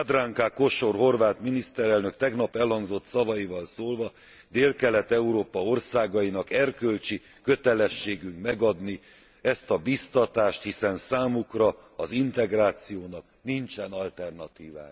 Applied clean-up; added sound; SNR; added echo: none; none; none; none.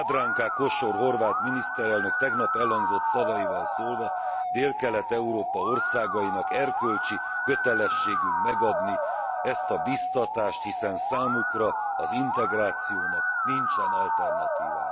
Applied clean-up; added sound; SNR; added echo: none; Musical instrument; -3 dB; none.